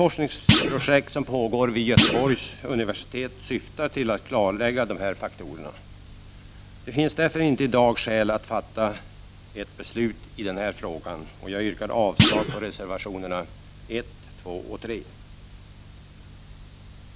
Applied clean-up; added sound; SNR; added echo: none; Thump, thud; -4 dB; none.